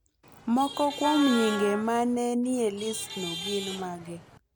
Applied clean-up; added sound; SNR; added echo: none; Wind instrument, woodwind instrument + Traffic noise, roadway noise / Vehicle horn, car horn, honking; 10 dB; none.